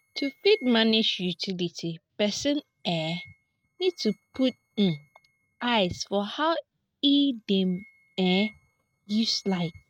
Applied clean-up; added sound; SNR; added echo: neural mask model RNNoise.